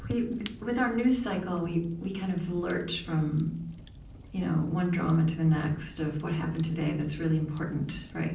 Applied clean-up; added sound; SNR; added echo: none; Fire; 16 dB; reverberation time 0.6 s.